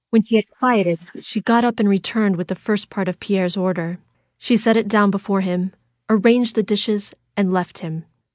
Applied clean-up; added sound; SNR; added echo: neural mask model Resemble Enhance denoiser.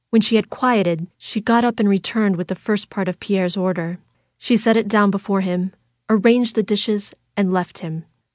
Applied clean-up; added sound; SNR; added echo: none; none; none; none.